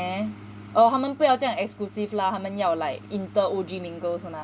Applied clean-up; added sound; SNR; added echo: none; none; none; none.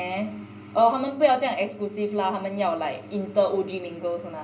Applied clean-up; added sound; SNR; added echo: none; none; none; reverberation time 0.5 s.